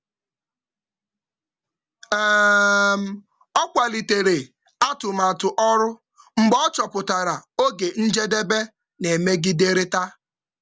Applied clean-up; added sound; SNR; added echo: none; none; none; none.